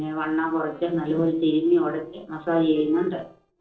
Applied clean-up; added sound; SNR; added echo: neural separator model SepFormer DNS4.